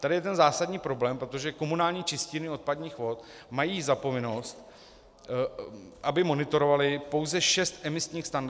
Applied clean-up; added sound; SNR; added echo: none; none; none; none.